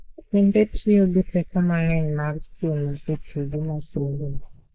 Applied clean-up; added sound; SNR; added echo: neural mask model Resemble Enhance denoiser.